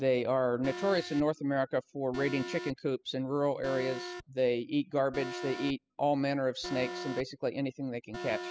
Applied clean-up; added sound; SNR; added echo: classical method spectral subtraction.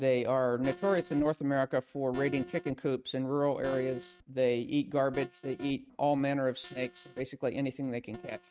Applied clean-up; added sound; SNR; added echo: neural mask model RNNoise.